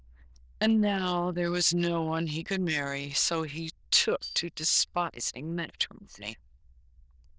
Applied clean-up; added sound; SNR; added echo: neural diffusion model UNIVERSE++.